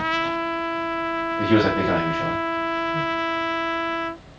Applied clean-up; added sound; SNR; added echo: none; Trumpet; -3 dB; none.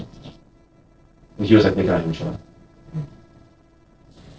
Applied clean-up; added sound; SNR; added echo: neural separator model SepFormer DNS4.